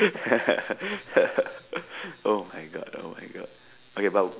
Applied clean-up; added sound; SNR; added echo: none; none; none; none.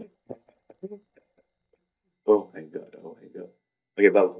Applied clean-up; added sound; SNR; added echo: neural mask model DeepFilterNet 3.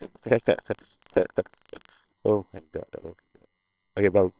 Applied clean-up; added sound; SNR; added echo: neural separator model SepFormer WHAMR!.